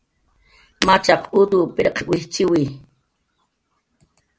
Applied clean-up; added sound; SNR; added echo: none; Shatter; 11 dB; none.